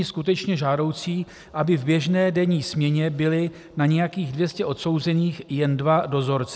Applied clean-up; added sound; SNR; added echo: none; none; none; none.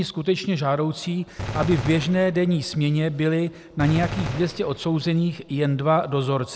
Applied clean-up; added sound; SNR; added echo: none; Gunshot, gunfire; 10 dB; none.